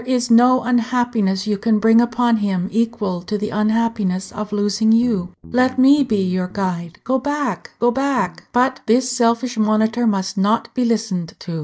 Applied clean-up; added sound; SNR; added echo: neural mask model DeepFilterNet 3.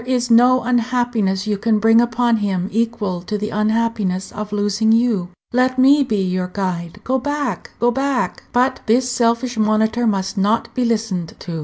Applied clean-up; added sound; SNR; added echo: none; none; none; none.